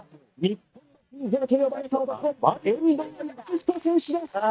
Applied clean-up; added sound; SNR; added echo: neural mask model DeepFilterNet 3.